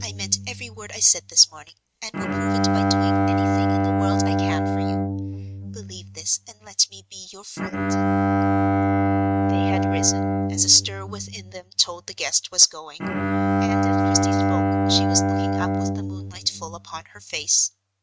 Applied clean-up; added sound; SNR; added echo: neural mask model RNNoise.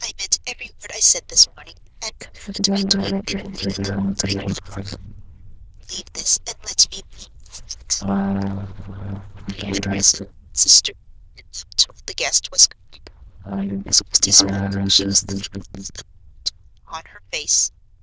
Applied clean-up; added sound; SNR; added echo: neural diffusion model UNIVERSE++.